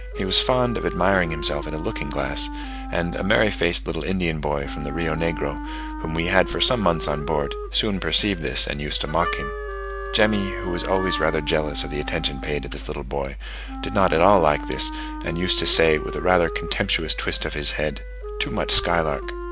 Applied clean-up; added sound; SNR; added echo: none; Harmonica + Wind instrument, woodwind instrument; 10 dB; none.